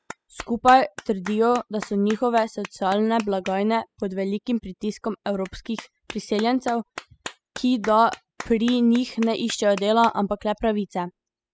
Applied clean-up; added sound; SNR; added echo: classical method spectral subtraction.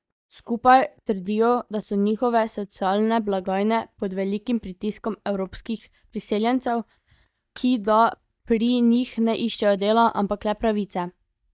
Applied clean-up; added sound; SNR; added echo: neural mask model DeepFilterNet 3.